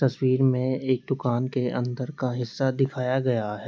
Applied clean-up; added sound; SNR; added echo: none; none; none; none.